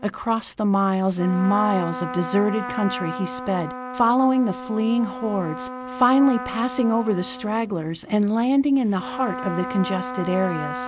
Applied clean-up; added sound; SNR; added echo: none; Trumpet; 10 dB; none.